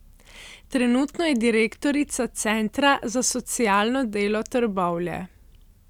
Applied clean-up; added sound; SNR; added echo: none; none; none; none.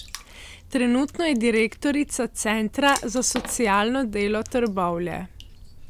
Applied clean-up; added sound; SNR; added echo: none; Water / Splash, splatter; 17 dB; none.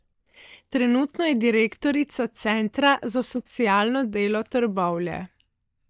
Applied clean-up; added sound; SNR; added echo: neural mask model DeepFilterNet 3.